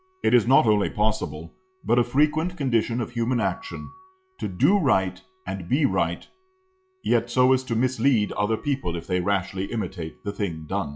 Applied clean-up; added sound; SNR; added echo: classical method log-MMSE.